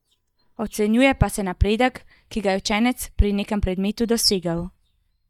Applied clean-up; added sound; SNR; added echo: neural mask model DeepFilterNet 3.